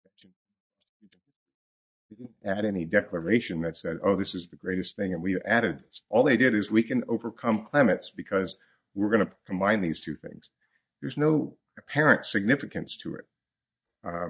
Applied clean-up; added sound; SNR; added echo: neural mask model DeepFilterNet 3.